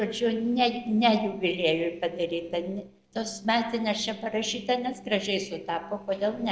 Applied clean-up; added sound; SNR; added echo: neural separator model SepFormer DNS4.